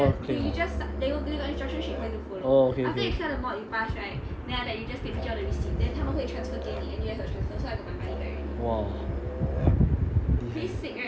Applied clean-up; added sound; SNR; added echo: none; Musical instrument; 6 dB; none.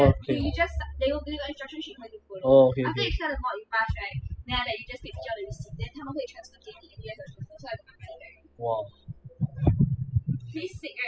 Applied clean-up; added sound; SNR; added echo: classical method spectral subtraction.